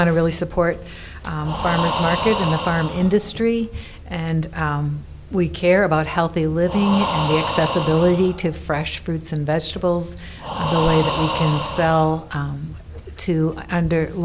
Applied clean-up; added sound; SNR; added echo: none; Breathing; 7 dB; none.